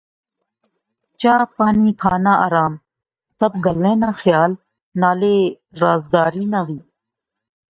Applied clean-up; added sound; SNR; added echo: neural mask model DeepFilterNet 3.